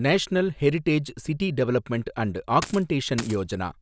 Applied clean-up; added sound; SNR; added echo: none; Coin (dropping); 12 dB; none.